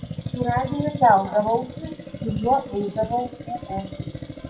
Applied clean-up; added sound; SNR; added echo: classical method WPE with log-MMSE.